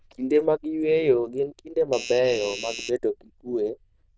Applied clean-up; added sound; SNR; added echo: neural diffusion model UNIVERSE++.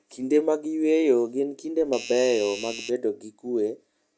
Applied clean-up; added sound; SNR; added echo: none; Doorbell; 12 dB; none.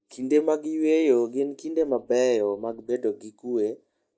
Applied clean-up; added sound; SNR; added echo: neural mask model Resemble Enhance denoiser.